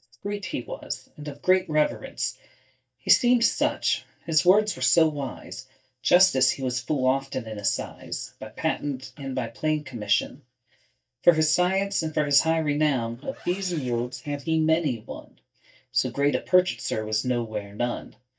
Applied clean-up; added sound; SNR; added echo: neural mask model DeepFilterNet 3.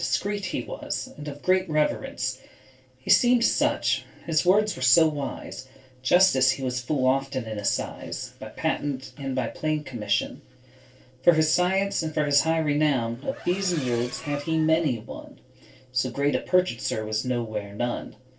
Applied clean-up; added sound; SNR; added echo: neural separator model SepFormer DNS4.